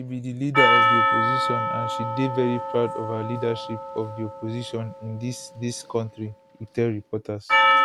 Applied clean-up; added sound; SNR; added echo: none; Percussion; -3 dB; none.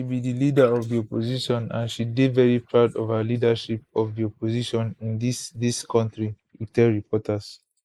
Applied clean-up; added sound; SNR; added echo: neural mask model Resemble Enhance denoiser.